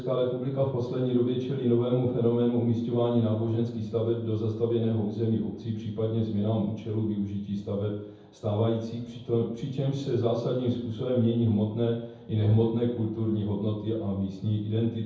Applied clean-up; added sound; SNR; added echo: none; none; none; reverberation time 0.9 s.